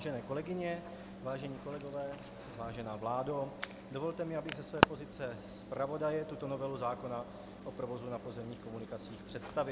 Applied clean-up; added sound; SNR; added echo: none; Alarm; 2 dB; none.